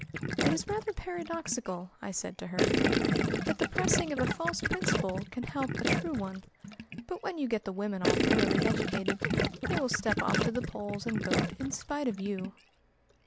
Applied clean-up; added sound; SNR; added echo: none; Gurgling; -3 dB; none.